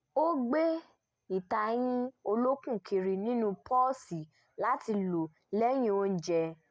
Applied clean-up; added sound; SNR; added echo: none; none; none; none.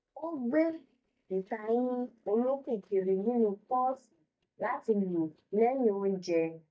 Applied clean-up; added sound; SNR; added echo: neural mask model DeepFilterNet 3.